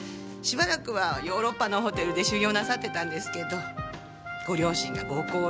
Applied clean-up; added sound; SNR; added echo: none; none; none; none.